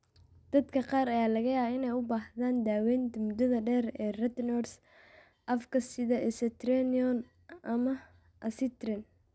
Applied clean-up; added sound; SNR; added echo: none; none; none; none.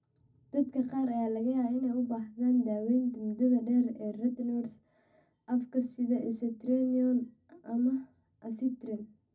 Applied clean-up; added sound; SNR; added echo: none; none; none; reverberation time 0.4 s.